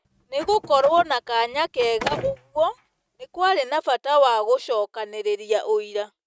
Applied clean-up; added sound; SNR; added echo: neural mask model RNNoise.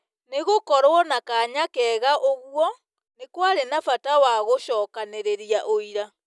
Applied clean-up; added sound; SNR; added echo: none; none; none; none.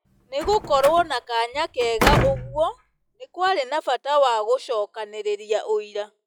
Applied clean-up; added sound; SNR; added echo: classical method log-MMSE.